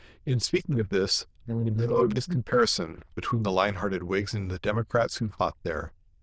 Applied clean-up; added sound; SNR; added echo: neural diffusion model UNIVERSE++.